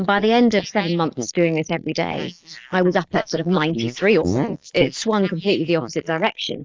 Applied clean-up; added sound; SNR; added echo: neural mask model Resemble Enhance denoiser.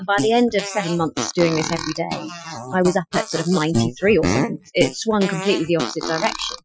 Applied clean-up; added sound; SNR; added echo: classical method Wiener filter.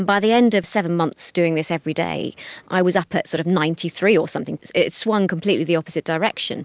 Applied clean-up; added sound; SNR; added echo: none; none; none; none.